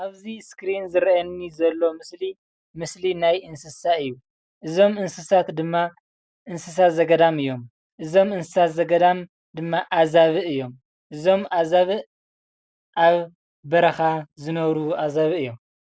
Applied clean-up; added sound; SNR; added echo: none; none; none; none.